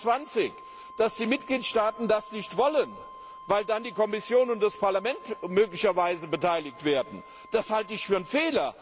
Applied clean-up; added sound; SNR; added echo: none; Wind instrument, woodwind instrument; 19 dB; none.